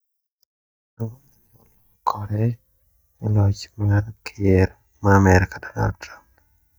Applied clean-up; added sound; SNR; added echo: neural mask model DeepFilterNet 3.